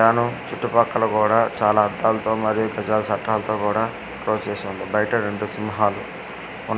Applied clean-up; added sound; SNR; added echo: none; none; none; none.